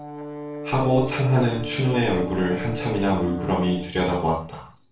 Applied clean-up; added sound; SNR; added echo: none; Brass instrument; 10 dB; reverberation time 0.4 s.